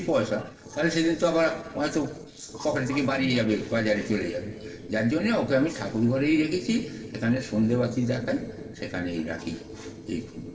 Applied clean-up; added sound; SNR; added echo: neural separator model SepFormer DNS4.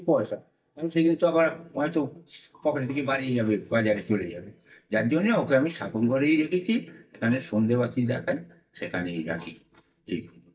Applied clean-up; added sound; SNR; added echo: neural mask model DeepFilterNet 3.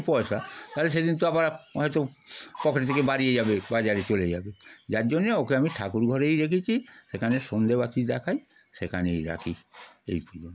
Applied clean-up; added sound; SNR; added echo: none; none; none; none.